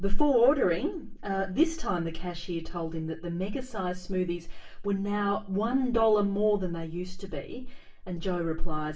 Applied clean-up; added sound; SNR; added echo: none; none; none; reverberation time 0.3 s.